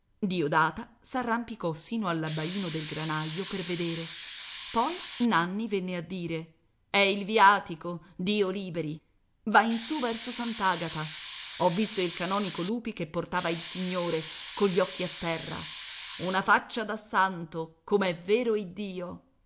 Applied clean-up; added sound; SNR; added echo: none; Hiss; 3 dB; none.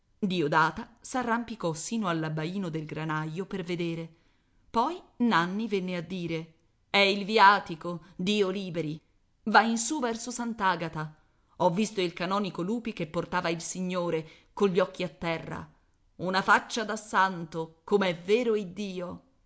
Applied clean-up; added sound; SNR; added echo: none; none; none; none.